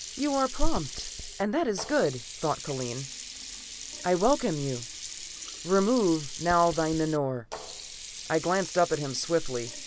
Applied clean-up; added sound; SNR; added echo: none; Sink (filling or washing); 12 dB; none.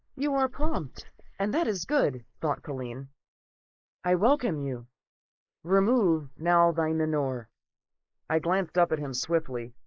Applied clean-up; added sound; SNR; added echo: neural mask model Resemble Enhance denoiser.